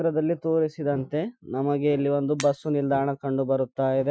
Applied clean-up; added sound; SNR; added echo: classical method Wiener filter.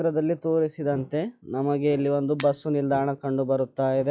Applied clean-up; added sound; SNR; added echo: classical method log-MMSE.